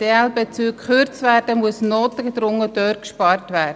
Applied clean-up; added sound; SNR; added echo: none; none; none; none.